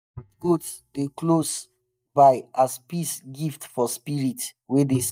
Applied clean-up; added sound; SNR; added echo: neural mask model DeepFilterNet 3.